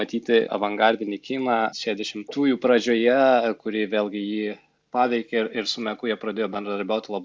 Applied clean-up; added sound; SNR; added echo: none; none; none; none.